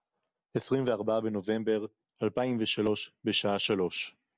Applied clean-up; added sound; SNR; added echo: none; none; none; none.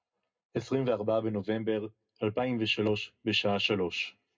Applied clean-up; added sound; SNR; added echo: none; none; none; reverberation time 0.2 s.